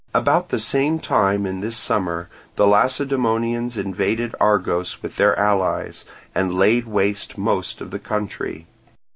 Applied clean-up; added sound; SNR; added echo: none; none; none; none.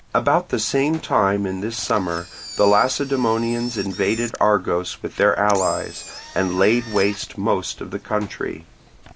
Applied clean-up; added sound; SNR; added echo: none; Engine; 17 dB; none.